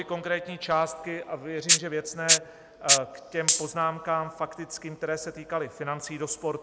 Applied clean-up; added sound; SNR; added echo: none; Rattle (instrument); -4 dB; none.